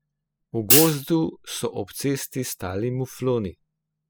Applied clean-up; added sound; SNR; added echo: classical method spectral subtraction.